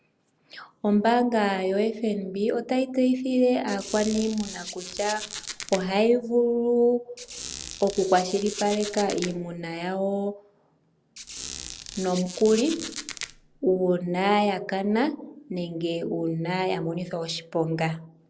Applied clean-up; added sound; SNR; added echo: none; Squeak; 12 dB; none.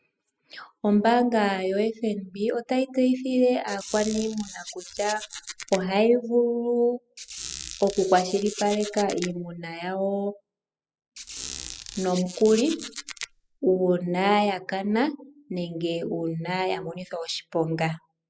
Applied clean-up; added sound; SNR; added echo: classical method spectral subtraction.